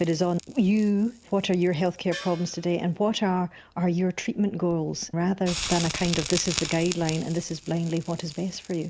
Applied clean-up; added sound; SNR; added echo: none; Crackle + Gong; 12 dB; none.